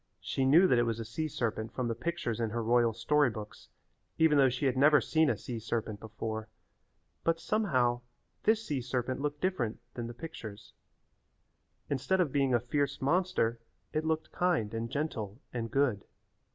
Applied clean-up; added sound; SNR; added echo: none; none; none; none.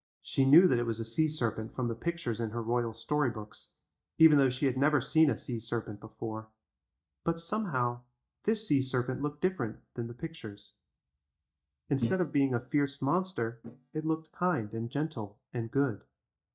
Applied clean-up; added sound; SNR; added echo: neural mask model DeepFilterNet 3.